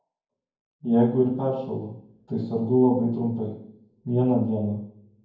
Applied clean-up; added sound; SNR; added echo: none; none; none; reverberation time 0.9 s.